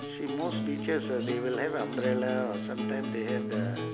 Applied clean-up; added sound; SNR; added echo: none; Acoustic guitar; 1 dB; none.